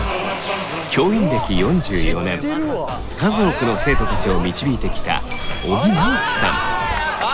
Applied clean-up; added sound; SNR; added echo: none; Bathtub (filling or washing); 6 dB; none.